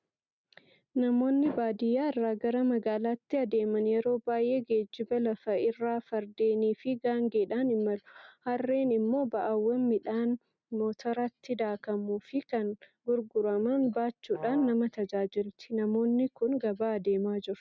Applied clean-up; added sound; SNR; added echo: neural mask model RNNoise.